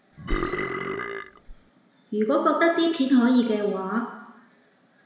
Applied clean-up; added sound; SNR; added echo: none; Burping, eructation; 5 dB; reverberation time 1.0 s.